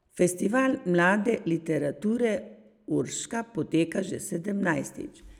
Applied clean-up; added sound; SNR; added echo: none; none; none; none.